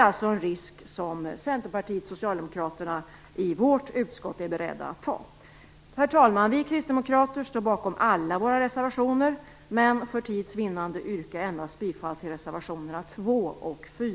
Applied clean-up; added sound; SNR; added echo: none; none; none; none.